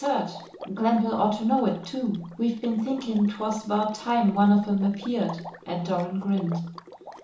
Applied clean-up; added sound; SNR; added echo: none; Water / Liquid; 19 dB; reverberation time 0.8 s.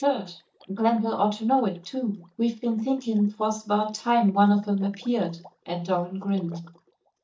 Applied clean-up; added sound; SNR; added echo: neural mask model DeepFilterNet 3.